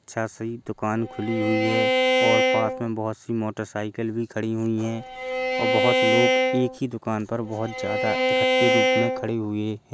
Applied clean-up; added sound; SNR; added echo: none; Bowed string instrument; -4 dB; none.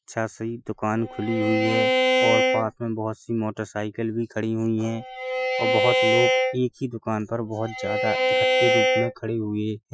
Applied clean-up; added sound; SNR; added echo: classical method Wiener filter.